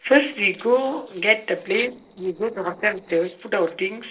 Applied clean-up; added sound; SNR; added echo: neural separator model SepFormer DNS4.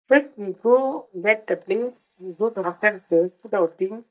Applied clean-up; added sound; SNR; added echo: neural mask model DeepFilterNet 3.